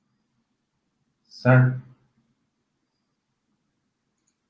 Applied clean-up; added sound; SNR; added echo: none; none; none; none.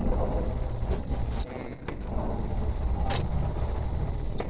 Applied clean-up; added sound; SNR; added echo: neural separator model SepFormer DNS4.